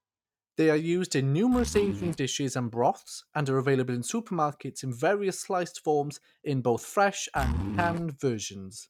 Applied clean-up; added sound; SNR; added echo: neural mask model RNNoise.